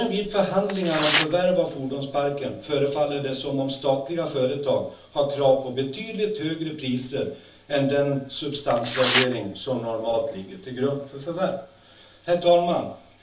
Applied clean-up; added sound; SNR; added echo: none; Tearing; 1 dB; reverberation time 0.3 s.